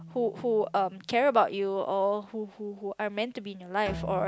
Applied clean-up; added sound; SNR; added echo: none; Bowed string instrument; 16 dB; none.